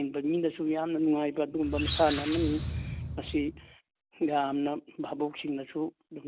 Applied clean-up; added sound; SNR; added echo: none; Squeak; 0 dB; none.